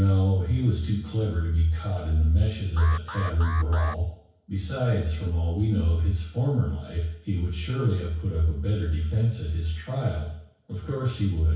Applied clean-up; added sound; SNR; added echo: none; Alarm; 13 dB; reverberation time 0.6 s.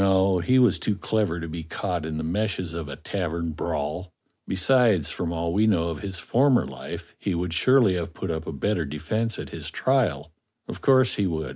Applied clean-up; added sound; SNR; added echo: none; none; none; none.